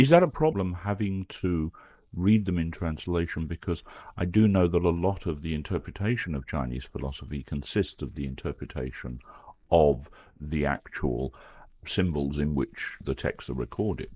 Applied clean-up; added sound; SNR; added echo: neural mask model Resemble Enhance denoiser.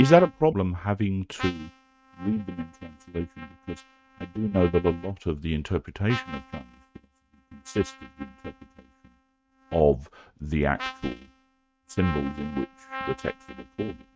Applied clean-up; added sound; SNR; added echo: neural mask model RNNoise.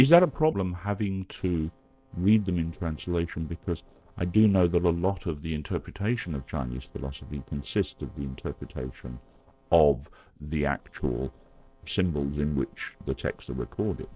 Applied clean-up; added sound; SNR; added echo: neural separator model SepFormer DNS4.